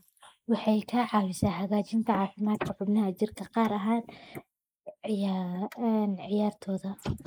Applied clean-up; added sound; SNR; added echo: neural mask model Resemble Enhance denoiser.